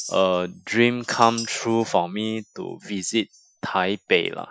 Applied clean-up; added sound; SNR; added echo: classical method Wiener filter.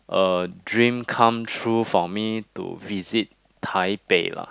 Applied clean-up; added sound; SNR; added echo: none; none; none; none.